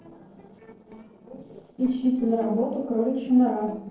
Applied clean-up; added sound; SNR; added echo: neural separator model SepFormer DNS4.